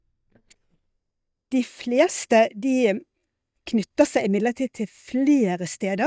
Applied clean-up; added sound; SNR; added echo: neural mask model DeepFilterNet 3.